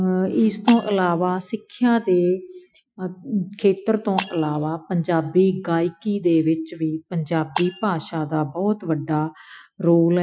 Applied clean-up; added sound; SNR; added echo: classical method Wiener filter.